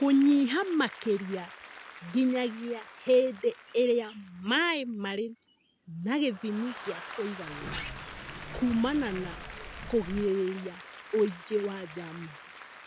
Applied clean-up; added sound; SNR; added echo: none; Applause / Crowd + Sliding door; 15 dB; none.